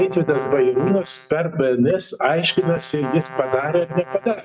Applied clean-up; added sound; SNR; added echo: neural mask model RNNoise.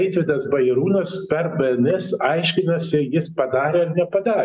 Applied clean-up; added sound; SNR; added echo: none; none; none; none.